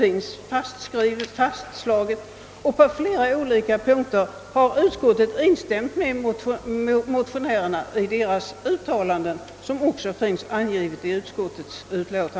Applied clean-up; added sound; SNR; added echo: none; none; none; none.